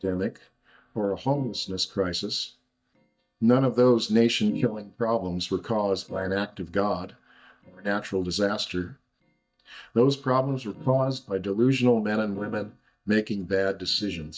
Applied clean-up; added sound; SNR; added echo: neural mask model DeepFilterNet 3.